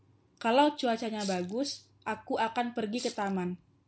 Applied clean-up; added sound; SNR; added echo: none; Rattle (instrument); 14 dB; none.